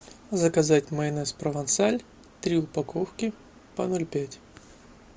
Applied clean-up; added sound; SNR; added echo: none; none; none; none.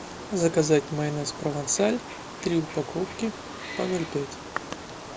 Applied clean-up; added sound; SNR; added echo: none; Wild animals; 10 dB; none.